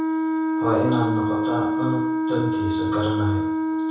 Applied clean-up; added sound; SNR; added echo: none; Wind instrument, woodwind instrument; -4 dB; reverberation time 0.7 s.